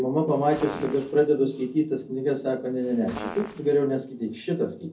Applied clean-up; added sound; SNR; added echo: none; Fart; 14 dB; reverberation time 0.3 s.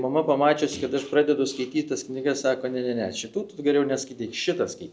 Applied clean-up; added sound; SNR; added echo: none; none; none; none.